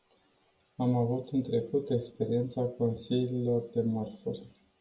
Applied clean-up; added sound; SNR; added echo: none; none; none; none.